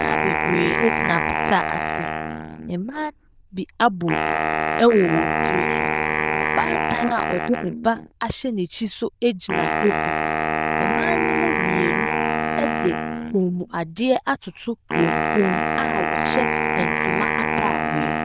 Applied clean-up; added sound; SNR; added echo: neural diffusion model UNIVERSE++.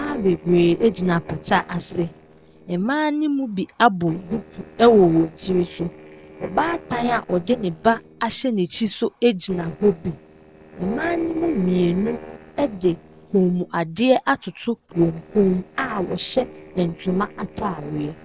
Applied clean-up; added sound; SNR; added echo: neural separator model SepFormer DNS4.